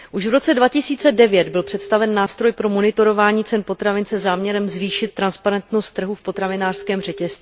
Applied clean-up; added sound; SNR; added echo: none; Telephone; 15 dB; none.